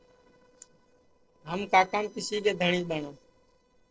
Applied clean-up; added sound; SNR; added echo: neural separator model SepFormer DNS4.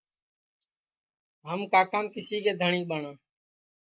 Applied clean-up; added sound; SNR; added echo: neural mask model Resemble Enhance denoiser.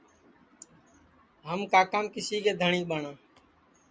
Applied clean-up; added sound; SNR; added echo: none; none; none; none.